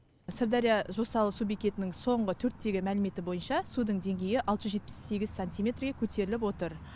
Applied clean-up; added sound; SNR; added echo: none; none; none; none.